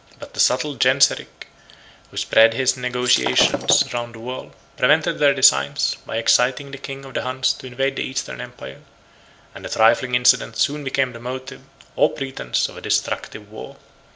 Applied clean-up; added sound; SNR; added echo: none; Shatter; 6 dB; none.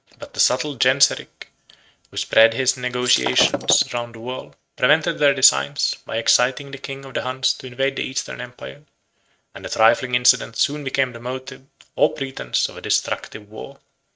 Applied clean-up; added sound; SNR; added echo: neural mask model RNNoise.